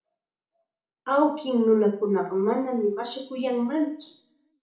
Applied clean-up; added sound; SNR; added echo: none; none; none; reverberation time 0.7 s.